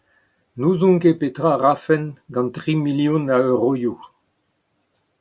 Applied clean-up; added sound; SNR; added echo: none; none; none; none.